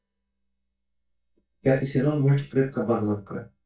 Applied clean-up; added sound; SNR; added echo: neural mask model DeepFilterNet 3.